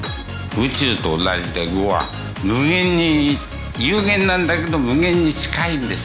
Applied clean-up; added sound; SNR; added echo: none; Piano; 20 dB; none.